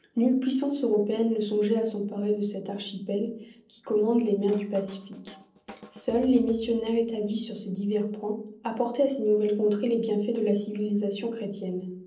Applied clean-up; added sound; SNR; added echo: neural separator model SepFormer DNS4.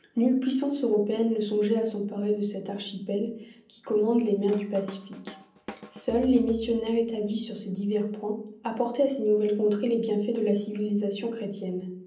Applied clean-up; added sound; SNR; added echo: none; Drum kit; 18 dB; reverberation time 0.6 s.